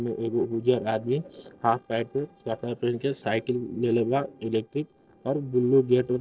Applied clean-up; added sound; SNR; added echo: neural separator model SepFormer DNS4.